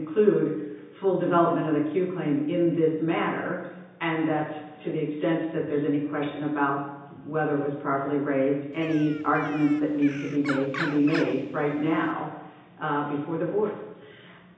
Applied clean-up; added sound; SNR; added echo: none; Bird; 13 dB; reverberation time 0.9 s.